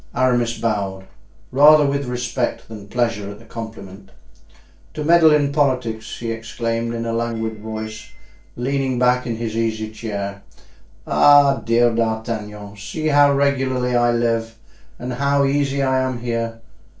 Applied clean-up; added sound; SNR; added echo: neural separator model SepFormer DNS4.